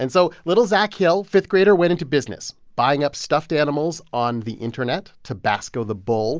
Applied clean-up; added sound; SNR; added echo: none; none; none; none.